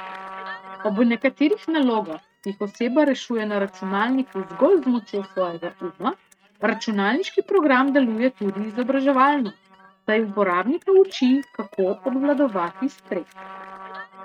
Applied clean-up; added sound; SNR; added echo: neural mask model RNNoise.